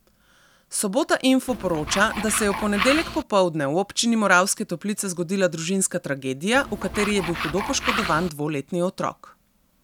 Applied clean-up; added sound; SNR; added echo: none; Tools; 6 dB; none.